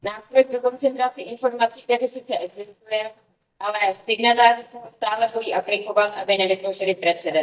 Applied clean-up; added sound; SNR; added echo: neural mask model DeepFilterNet 3.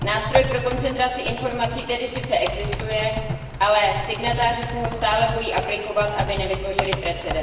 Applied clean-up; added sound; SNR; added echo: none; Typing; 5 dB; reverberation time 1.2 s.